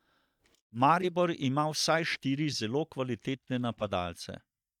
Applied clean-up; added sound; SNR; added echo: neural mask model DeepFilterNet 3.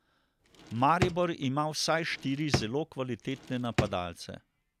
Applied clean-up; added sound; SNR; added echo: none; Drawer open or close; 4 dB; none.